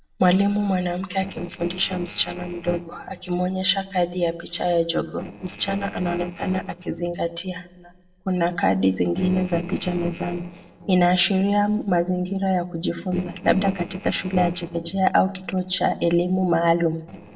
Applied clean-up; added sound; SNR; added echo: neural separator model SepFormer DNS4.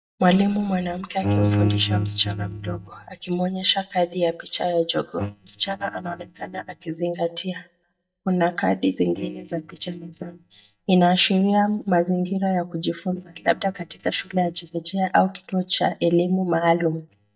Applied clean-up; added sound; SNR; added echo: neural mask model DeepFilterNet 3.